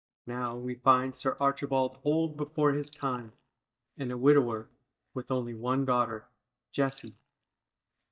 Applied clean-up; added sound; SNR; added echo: neural mask model DeepFilterNet 3.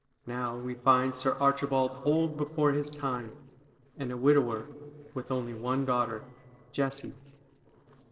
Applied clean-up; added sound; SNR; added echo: neural separator model SepFormer DNS4.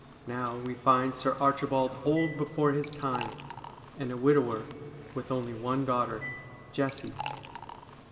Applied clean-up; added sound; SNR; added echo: none; Liquid; 14 dB; reverberation time 2.0 s.